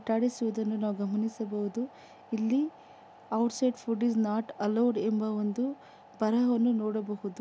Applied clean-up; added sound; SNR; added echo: none; none; none; none.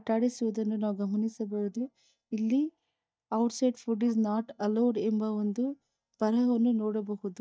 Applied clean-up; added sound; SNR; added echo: neural mask model DeepFilterNet 3.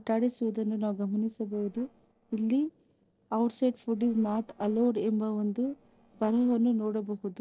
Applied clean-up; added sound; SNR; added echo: neural separator model SepFormer DNS4.